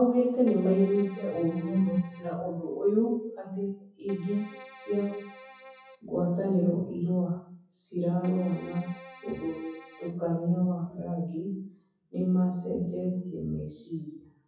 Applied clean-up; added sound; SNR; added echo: classical method WPE with log-MMSE.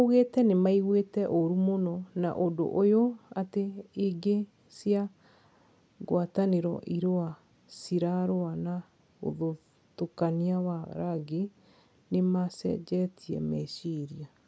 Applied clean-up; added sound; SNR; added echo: none; none; none; none.